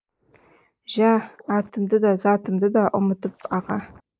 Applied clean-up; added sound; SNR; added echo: neural mask model Resemble Enhance denoiser.